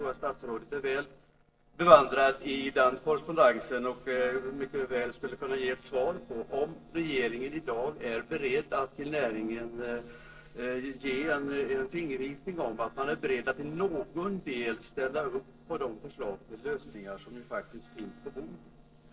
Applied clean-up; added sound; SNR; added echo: neural separator model SepFormer DNS4.